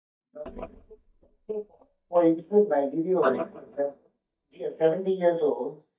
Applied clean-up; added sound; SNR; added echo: neural mask model DeepFilterNet 3.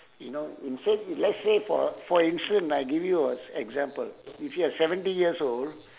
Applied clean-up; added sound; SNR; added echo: none; none; none; none.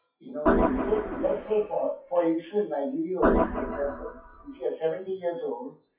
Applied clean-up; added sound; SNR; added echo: classical method WPE with log-MMSE.